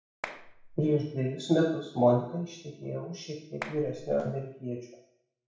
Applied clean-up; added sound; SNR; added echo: none; Clapping; 15 dB; reverberation time 0.7 s.